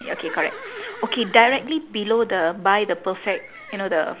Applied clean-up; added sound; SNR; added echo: none; Livestock, farm animals, working animals; 17 dB; none.